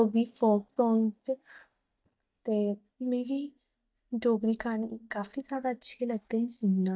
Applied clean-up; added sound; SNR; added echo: neural mask model DeepFilterNet 3.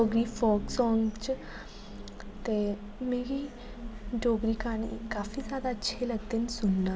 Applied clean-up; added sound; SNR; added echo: none; none; none; none.